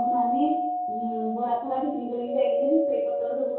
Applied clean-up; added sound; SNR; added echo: none; Doorbell; -1 dB; reverberation time 0.6 s.